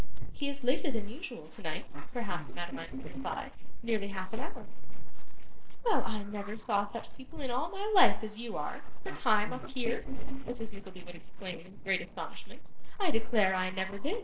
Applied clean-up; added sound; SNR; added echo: neural separator model SepFormer DNS4.